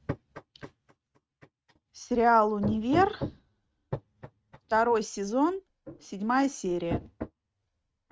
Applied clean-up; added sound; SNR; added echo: neural mask model RNNoise.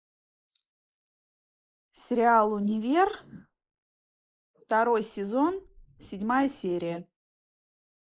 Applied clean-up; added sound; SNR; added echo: neural mask model Resemble Enhance denoiser.